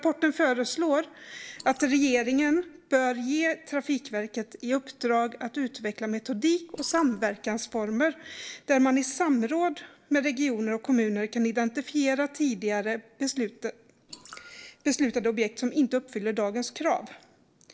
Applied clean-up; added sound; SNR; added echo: neural separator model SepFormer DNS4.